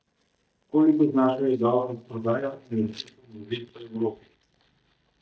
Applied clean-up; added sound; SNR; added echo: neural mask model DeepFilterNet 3.